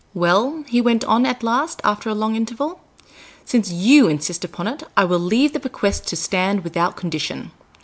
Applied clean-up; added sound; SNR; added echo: none; none; none; none.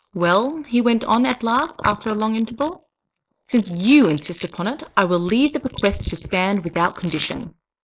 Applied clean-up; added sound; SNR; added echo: neural mask model Resemble Enhance denoiser.